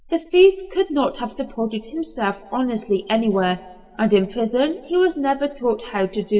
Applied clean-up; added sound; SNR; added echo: none; none; none; reverberation time 1.3 s.